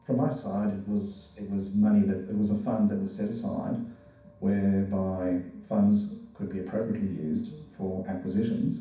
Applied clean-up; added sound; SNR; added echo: none; none; none; reverberation time 0.6 s.